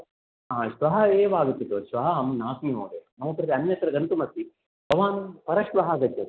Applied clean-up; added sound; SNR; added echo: none; none; none; none.